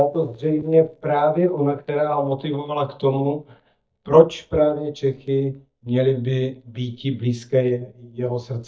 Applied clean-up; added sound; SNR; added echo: neural mask model DeepFilterNet 3.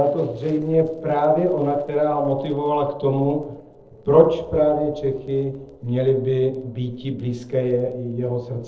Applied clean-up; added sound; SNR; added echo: neural separator model SepFormer DNS4.